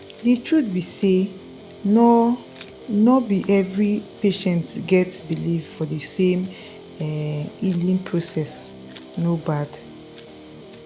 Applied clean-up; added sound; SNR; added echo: none; Keys jangling + Guitar; 18 dB; none.